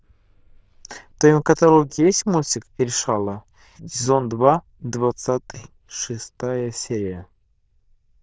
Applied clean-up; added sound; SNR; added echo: neural diffusion model UNIVERSE++.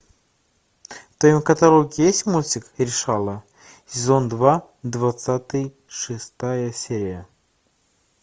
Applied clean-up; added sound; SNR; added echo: none; none; none; none.